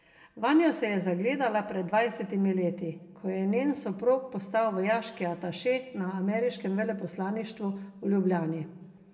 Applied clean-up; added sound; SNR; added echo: none; none; none; reverberation time 1.7 s.